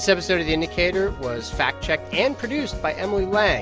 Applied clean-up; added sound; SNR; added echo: none; none; none; none.